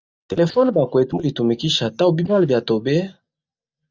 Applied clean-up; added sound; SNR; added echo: neural mask model DeepFilterNet 3.